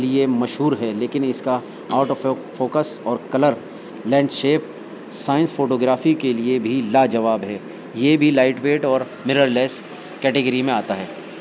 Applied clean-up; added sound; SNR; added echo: none; none; none; none.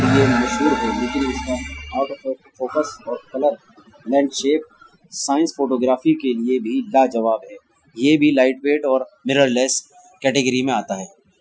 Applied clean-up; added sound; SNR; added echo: classical method Wiener filter.